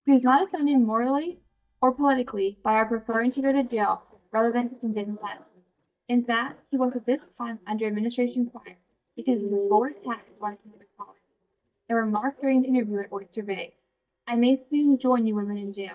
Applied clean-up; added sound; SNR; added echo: neural mask model DeepFilterNet 3.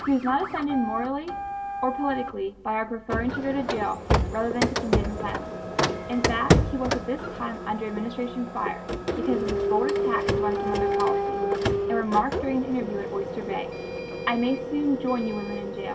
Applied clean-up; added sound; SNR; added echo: none; Printer; -1 dB; reverberation time 1.4 s.